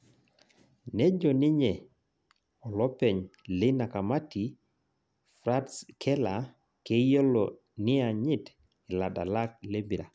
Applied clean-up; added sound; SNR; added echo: none; none; none; none.